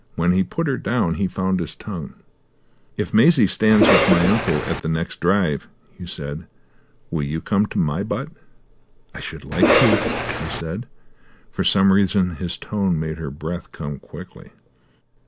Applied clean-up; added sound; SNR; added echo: none; Cough; -3 dB; none.